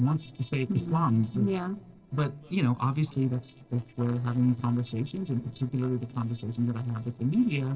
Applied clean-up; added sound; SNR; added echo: neural separator model SepFormer DNS4.